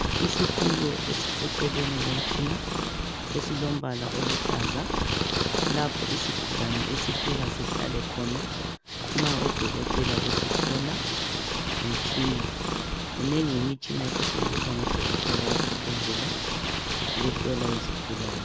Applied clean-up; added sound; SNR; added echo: none; Purr; -4 dB; none.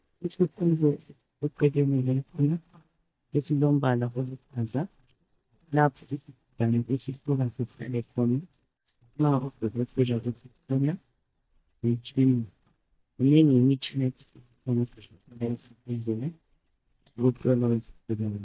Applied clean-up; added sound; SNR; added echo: neural mask model DeepFilterNet 3.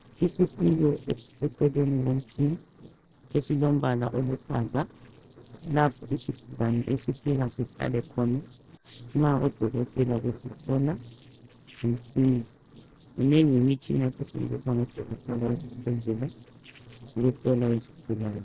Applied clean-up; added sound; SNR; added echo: neural separator model SepFormer DNS4.